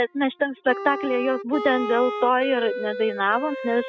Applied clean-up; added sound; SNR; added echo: classical method spectral subtraction.